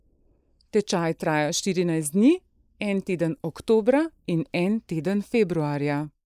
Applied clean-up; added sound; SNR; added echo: neural mask model Resemble Enhance denoiser.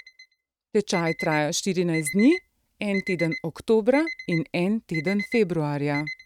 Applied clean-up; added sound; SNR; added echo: neural mask model RNNoise.